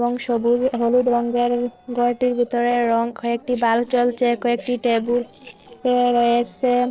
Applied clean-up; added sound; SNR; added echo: neural separator model SepFormer DNS4.